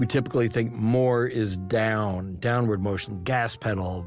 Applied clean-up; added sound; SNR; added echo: none; none; none; none.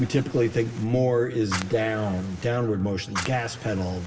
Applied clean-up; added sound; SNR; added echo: none; Fire; 14 dB; reverberation time 2.8 s.